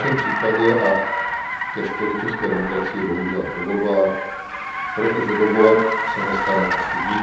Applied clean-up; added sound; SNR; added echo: none; Car; 3 dB; reverberation time 0.8 s.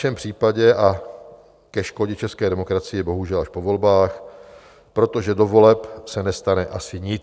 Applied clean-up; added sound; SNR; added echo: none; none; none; none.